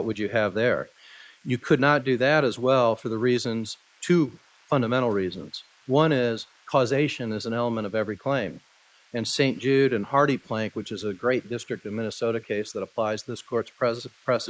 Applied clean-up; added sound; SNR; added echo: neural mask model Resemble Enhance denoiser.